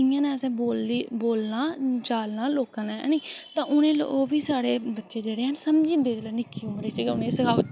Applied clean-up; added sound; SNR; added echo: none; none; none; none.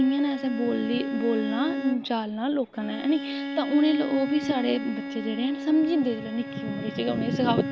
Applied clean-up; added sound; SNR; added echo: none; Bowed string instrument; 6 dB; none.